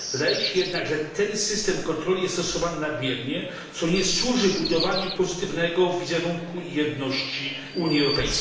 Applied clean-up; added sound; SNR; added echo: none; Chirp, tweet; 11 dB; reverberation time 0.9 s.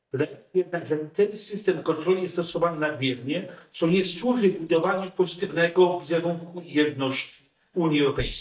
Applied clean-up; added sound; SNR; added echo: neural mask model DeepFilterNet 3.